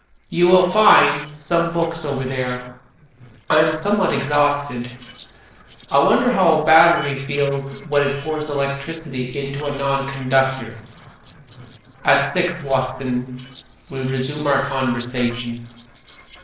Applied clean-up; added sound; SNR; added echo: neural separator model SepFormer DNS4.